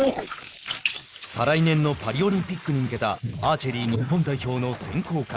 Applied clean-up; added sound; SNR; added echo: neural mask model Resemble Enhance denoiser.